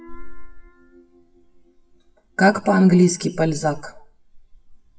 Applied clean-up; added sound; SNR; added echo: classical method WPE with log-MMSE.